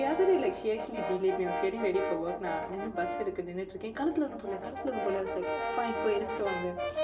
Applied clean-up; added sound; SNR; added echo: none; Brass instrument; 4 dB; reverberation time 0.8 s.